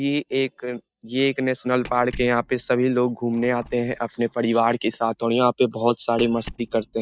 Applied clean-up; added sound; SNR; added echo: neural mask model DeepFilterNet 3.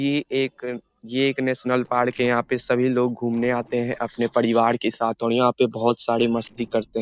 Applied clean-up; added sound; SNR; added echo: neural separator model SepFormer DNS4.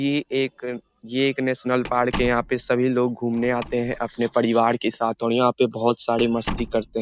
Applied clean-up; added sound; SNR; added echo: none; Slam; 15 dB; none.